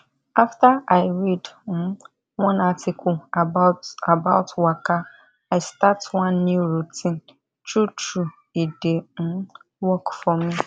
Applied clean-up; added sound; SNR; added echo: none; none; none; none.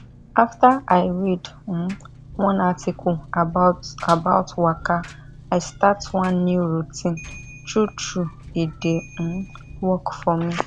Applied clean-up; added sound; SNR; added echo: none; Ringtone / Bell + Engine; 18 dB; none.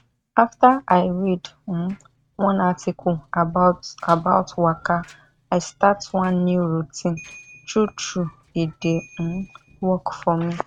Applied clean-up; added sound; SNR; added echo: neural mask model RNNoise.